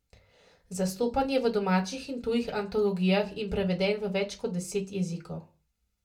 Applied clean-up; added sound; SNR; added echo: none; none; none; reverberation time 0.2 s.